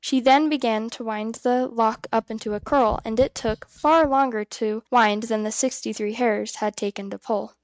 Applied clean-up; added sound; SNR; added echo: neural mask model RNNoise.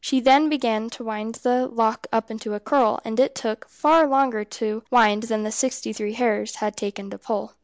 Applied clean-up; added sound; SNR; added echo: none; none; none; none.